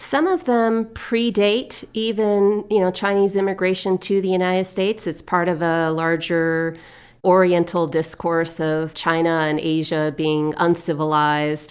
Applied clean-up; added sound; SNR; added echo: none; none; none; none.